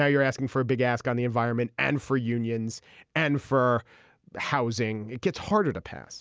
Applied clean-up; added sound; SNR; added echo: none; none; none; none.